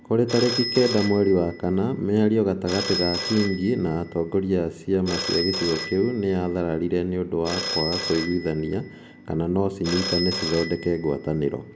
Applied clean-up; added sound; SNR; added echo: none; Telephone; 9 dB; none.